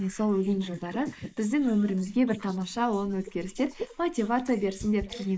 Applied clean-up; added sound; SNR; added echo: neural mask model Resemble Enhance denoiser.